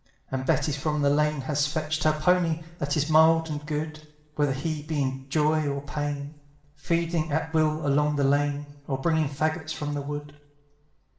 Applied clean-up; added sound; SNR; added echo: none; none; none; reverberation time 0.9 s.